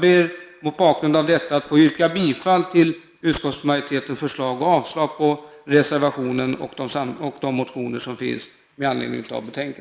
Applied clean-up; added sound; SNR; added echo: neural mask model Resemble Enhance denoiser.